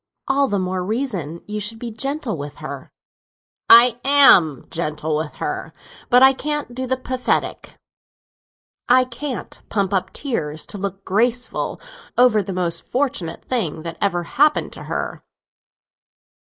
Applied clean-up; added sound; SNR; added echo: neural mask model Resemble Enhance denoiser.